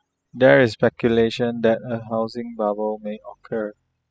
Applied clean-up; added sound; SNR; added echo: classical method spectral subtraction.